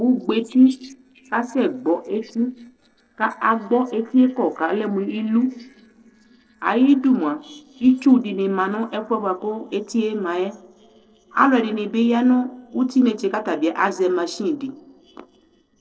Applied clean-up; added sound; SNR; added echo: neural separator model SepFormer DNS4.